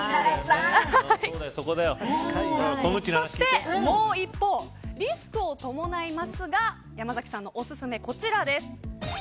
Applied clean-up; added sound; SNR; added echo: none; none; none; none.